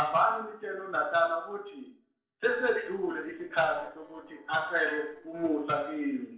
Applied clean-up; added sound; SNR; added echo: neural separator model SepFormer DNS4.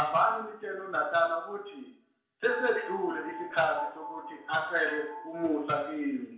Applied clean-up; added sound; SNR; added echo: none; Piano; 11 dB; reverberation time 0.5 s.